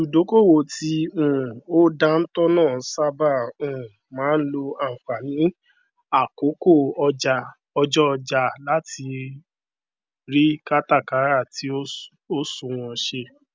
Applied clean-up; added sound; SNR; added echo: none; none; none; none.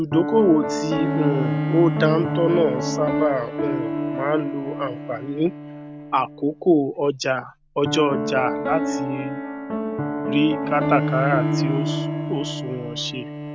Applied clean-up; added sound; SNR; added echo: none; Bowed string instrument + Piano; 2 dB; none.